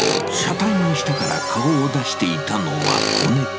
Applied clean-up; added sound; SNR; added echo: none; Tools; 7 dB; none.